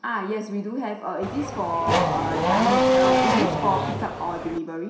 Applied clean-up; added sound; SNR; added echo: none; Race car, auto racing / Accelerating, revving, vroom; -5 dB; reverberation time 0.7 s.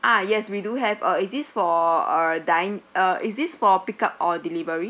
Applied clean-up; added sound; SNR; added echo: none; none; none; none.